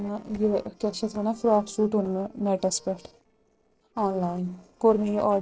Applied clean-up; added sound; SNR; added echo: neural separator model SepFormer DNS4.